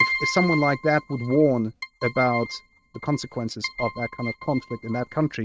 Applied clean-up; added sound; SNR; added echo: neural mask model RNNoise.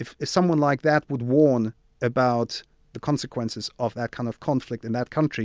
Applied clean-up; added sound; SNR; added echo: none; none; none; none.